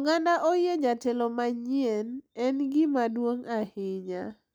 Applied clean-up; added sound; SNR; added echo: none; none; none; none.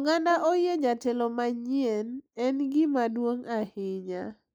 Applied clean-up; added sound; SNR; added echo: neural mask model Resemble Enhance denoiser.